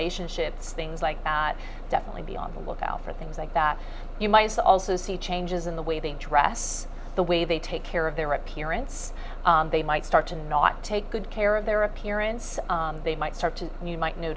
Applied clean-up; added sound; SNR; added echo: none; Bus; 7 dB; none.